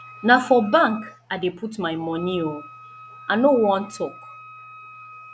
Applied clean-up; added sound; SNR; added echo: none; Wind instrument, woodwind instrument; 20 dB; none.